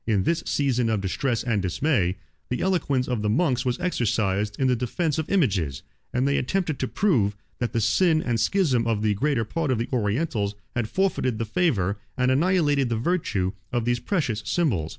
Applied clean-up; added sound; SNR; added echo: none; none; none; none.